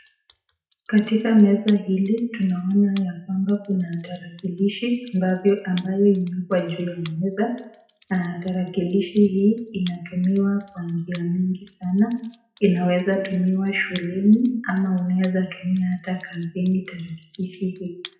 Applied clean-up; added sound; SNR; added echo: classical method WPE with log-MMSE.